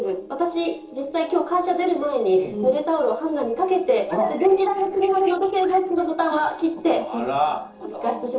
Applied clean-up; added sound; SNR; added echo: neural separator model SepFormer DNS4.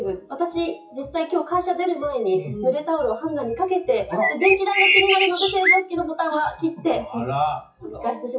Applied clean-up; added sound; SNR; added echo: classical method WPE with log-MMSE.